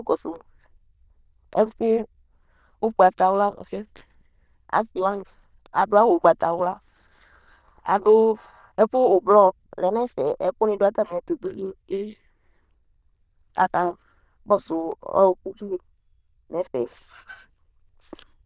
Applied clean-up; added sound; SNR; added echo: neural diffusion model UNIVERSE++.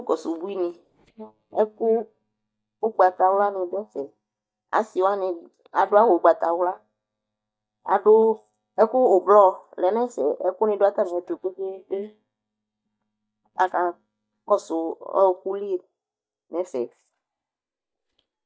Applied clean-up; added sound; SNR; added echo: neural mask model DeepFilterNet 3.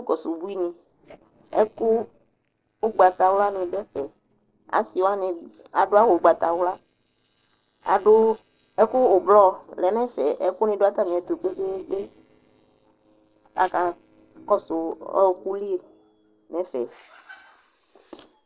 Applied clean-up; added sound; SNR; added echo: neural separator model SepFormer DNS4.